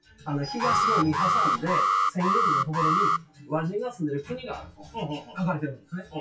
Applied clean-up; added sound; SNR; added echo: classical method WPE with log-MMSE.